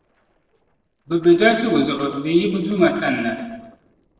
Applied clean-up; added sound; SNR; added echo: neural separator model SepFormer DNS4.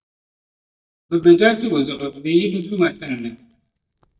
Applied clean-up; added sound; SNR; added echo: neural mask model DeepFilterNet 3.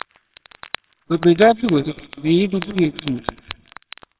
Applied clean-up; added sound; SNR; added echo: neural separator model SepFormer WHAMR!.